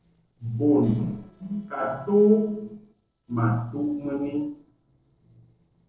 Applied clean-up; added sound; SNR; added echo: neural separator model SepFormer DNS4.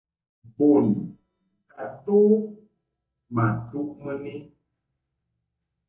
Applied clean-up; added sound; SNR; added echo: neural mask model DeepFilterNet 3.